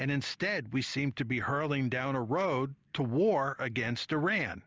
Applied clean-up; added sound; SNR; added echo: none; none; none; none.